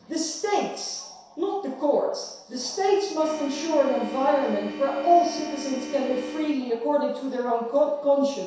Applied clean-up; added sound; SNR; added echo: none; Organ; 10 dB; reverberation time 0.7 s.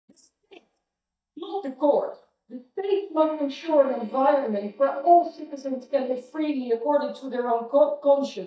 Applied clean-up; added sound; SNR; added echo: neural mask model DeepFilterNet 3.